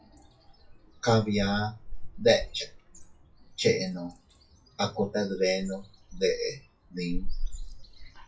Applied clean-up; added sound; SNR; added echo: classical method WPE with log-MMSE.